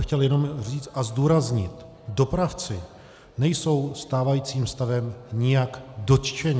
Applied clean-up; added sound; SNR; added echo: none; none; none; none.